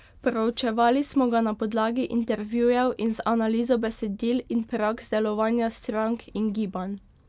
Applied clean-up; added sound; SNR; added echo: none; none; none; none.